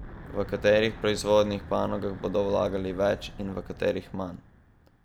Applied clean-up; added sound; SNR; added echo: none; Wind / Breathing; 15 dB; none.